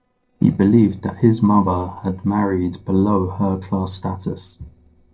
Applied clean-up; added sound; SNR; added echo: neural separator model SepFormer DNS4.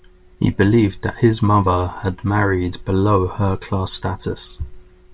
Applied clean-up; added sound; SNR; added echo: none; none; none; none.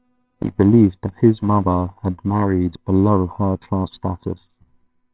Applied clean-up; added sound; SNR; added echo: neural separator model SepFormer WHAMR!.